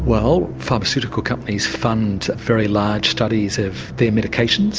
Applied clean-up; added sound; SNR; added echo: none; Musical instrument; 12 dB; none.